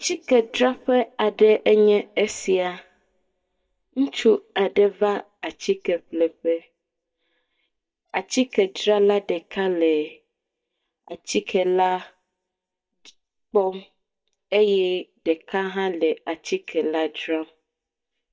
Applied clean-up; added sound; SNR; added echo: neural mask model DeepFilterNet 3.